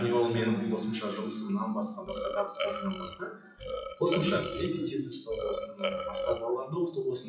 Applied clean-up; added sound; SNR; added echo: classical method WPE with log-MMSE.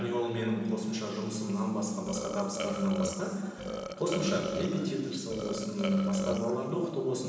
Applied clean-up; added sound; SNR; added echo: none; Burping, eructation; 7 dB; reverberation time 2.5 s.